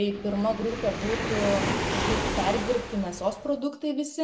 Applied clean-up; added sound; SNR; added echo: none; Waves, surf; 3 dB; reverberation time 0.6 s.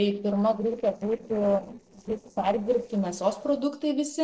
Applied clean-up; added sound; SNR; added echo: neural separator model SepFormer DNS4.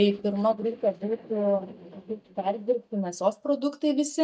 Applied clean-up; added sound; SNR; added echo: neural mask model DeepFilterNet 3.